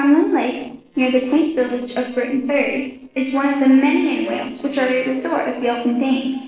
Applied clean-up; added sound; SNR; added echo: neural separator model SepFormer DNS4.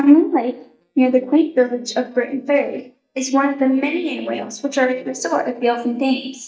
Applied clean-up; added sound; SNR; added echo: neural mask model DeepFilterNet 3.